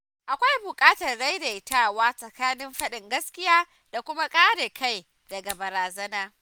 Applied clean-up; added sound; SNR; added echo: none; Scissors; 16 dB; none.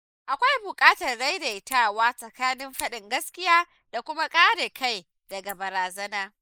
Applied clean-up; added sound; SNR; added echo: neural mask model Resemble Enhance denoiser.